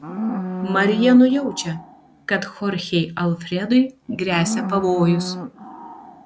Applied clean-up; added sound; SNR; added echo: none; Livestock, farm animals, working animals; 10 dB; none.